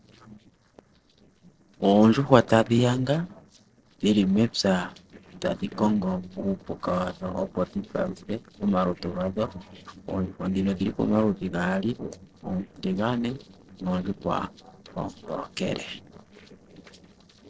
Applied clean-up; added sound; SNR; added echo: neural separator model SepFormer DNS4.